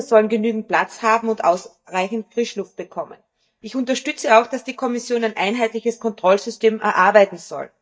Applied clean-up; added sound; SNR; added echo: neural mask model DeepFilterNet 3.